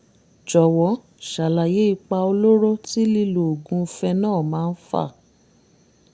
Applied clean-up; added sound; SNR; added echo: none; none; none; none.